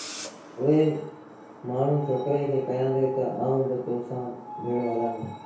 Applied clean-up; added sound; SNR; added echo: none; Screech; 14 dB; reverberation time 0.6 s.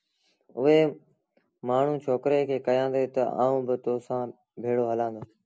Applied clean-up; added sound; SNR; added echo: none; none; none; none.